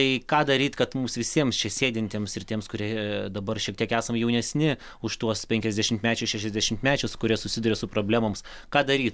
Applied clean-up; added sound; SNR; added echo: none; none; none; none.